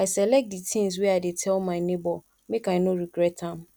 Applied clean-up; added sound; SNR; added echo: none; none; none; none.